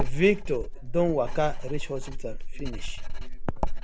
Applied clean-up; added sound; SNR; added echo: none; Writing; -1 dB; none.